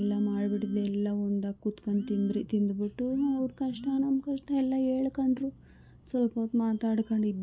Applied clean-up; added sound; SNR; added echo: none; none; none; none.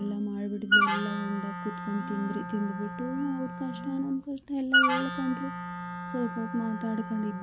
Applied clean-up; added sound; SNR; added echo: none; Wind instrument, woodwind instrument; -1 dB; none.